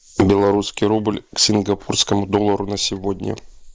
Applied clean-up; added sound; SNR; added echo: neural mask model Resemble Enhance denoiser.